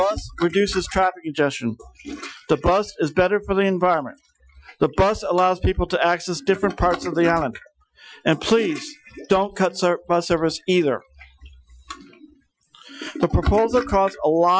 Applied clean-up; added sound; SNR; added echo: classical method Wiener filter.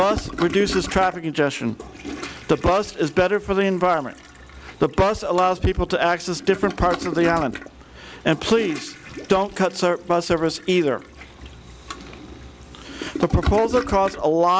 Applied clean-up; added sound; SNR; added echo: none; Toilet flush; 14 dB; none.